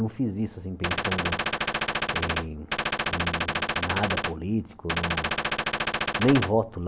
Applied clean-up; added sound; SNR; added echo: none; Gunshot, gunfire; -1 dB; none.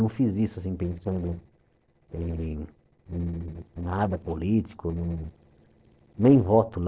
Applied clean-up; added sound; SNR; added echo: neural separator model SepFormer DNS4.